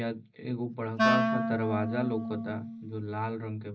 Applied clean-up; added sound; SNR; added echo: none; Wind instrument, woodwind instrument; -2 dB; reverberation time 0.4 s.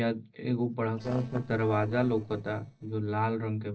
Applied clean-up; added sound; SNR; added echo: neural separator model SepFormer DNS4.